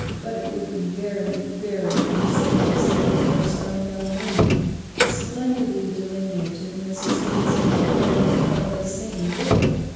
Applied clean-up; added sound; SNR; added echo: none; Sliding door; -4 dB; reverberation time 1.2 s.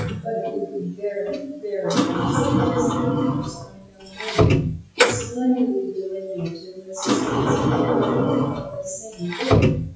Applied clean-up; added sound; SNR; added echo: classical method WPE with log-MMSE.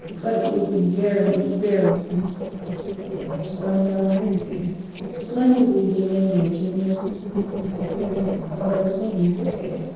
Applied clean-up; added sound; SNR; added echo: neural separator model SepFormer DNS4.